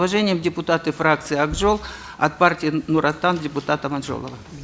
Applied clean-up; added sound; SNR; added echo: none; none; none; none.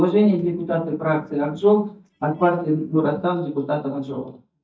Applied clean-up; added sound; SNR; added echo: neural mask model DeepFilterNet 3.